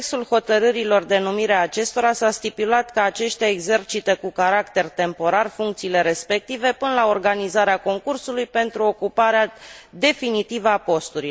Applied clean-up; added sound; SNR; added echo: none; none; none; none.